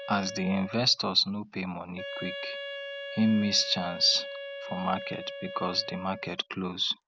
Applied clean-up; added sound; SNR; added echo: none; Wind instrument, woodwind instrument; 10 dB; none.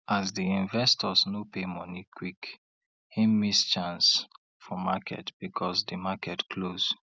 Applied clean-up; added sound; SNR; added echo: none; none; none; none.